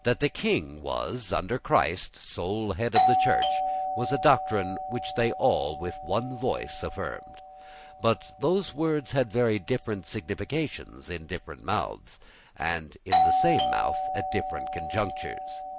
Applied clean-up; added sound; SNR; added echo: none; Doorbell; 2 dB; none.